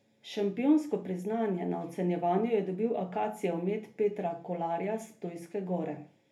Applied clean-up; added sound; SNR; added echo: none; none; none; reverberation time 0.3 s.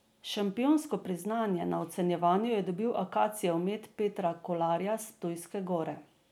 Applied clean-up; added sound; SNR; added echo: none; none; none; none.